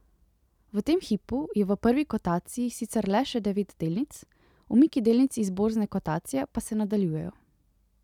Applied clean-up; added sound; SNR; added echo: none; none; none; none.